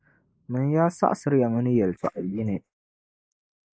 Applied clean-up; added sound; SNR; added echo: neural mask model Resemble Enhance denoiser.